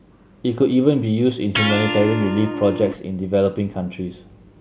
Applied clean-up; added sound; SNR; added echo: none; Electric guitar; 6 dB; none.